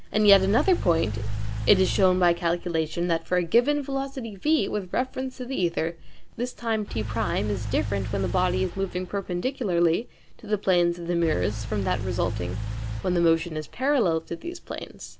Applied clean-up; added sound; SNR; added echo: none; Engine / Car; 7 dB; none.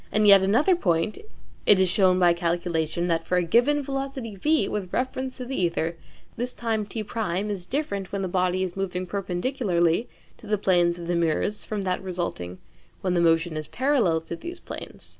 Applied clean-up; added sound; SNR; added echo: none; none; none; none.